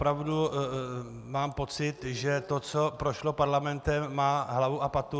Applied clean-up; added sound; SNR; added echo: none; none; none; none.